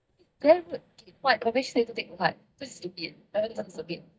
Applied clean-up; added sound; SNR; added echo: neural mask model DeepFilterNet 3.